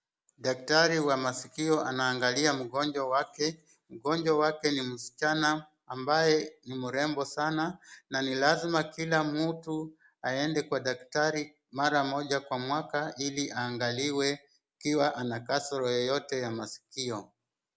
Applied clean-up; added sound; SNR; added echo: none; none; none; none.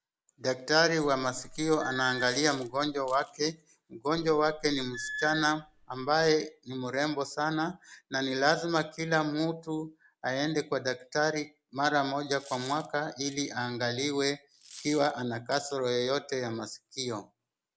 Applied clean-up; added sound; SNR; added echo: none; Coin (dropping) + Squeak / Screech; 14 dB; none.